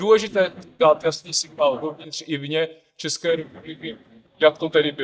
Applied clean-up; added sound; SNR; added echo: neural mask model DeepFilterNet 3.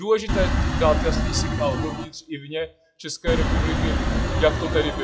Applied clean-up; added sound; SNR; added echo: classical method WPE with log-MMSE.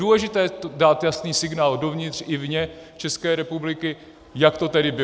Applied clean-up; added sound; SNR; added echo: none; none; none; none.